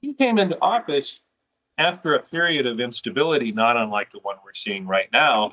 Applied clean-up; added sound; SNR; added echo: neural mask model DeepFilterNet 3.